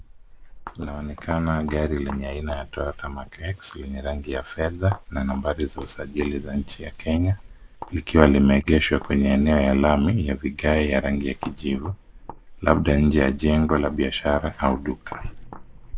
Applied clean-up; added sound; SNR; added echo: neural mask model Resemble Enhance denoiser.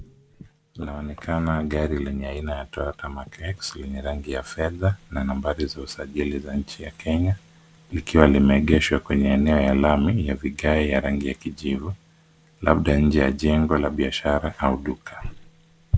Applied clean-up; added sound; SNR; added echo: none; none; none; none.